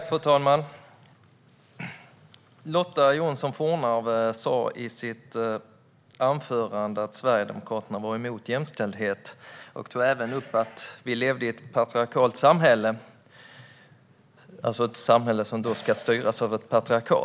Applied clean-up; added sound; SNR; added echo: none; none; none; none.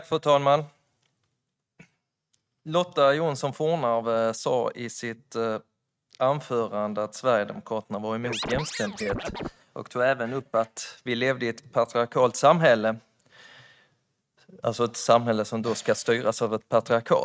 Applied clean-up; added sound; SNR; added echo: neural mask model RNNoise.